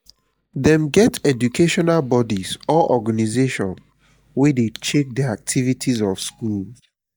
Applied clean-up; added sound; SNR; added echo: neural mask model DeepFilterNet 3.